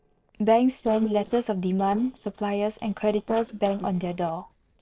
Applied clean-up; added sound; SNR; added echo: neural separator model SepFormer DNS4.